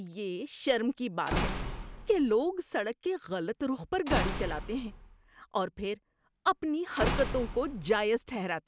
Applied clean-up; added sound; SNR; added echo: none; Slam / Wood; 6 dB; none.